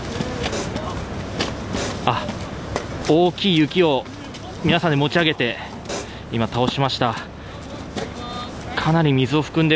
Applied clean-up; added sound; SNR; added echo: none; Hi-hat; 14 dB; none.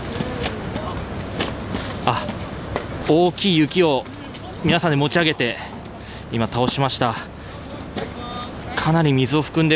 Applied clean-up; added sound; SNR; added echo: none; none; none; none.